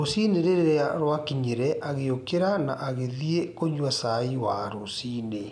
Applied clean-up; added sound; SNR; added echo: none; none; none; none.